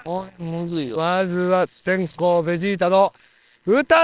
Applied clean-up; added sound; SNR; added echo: neural separator model SepFormer WHAMR!.